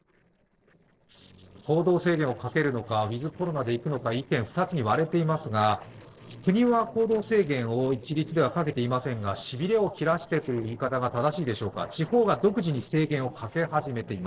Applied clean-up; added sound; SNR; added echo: neural separator model SepFormer DNS4.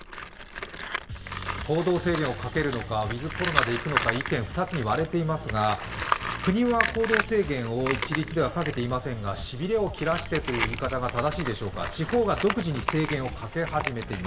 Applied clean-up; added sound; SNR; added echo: none; Tools; 6 dB; reverberation time 2.1 s.